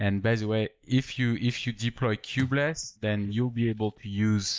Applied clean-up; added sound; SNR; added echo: neural mask model DeepFilterNet 3.